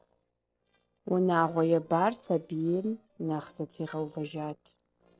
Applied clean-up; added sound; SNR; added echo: neural separator model SepFormer DNS4.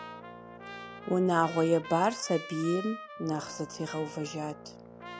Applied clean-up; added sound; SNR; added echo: none; Trumpet + Brass instrument; 13 dB; none.